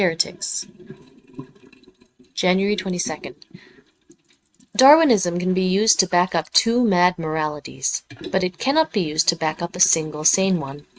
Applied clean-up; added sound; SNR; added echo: neural mask model RNNoise.